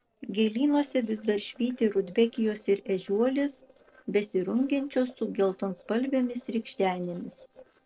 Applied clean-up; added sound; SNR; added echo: neural separator model SepFormer DNS4.